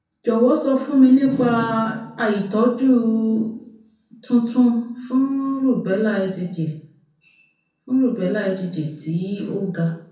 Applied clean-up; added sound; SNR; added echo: none; none; none; reverberation time 0.5 s.